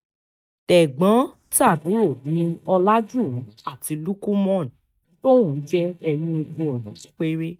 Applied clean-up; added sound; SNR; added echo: neural mask model DeepFilterNet 3.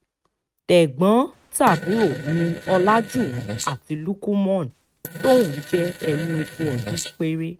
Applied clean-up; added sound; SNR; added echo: neural mask model RNNoise.